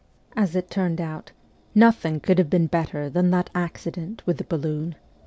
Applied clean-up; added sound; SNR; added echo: none; none; none; none.